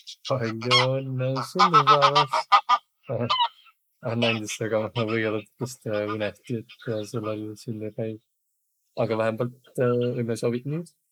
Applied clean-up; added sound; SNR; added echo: neural mask model Resemble Enhance denoiser.